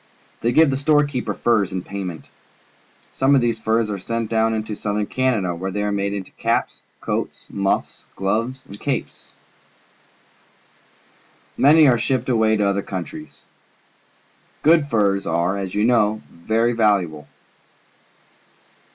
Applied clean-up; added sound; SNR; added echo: none; none; none; none.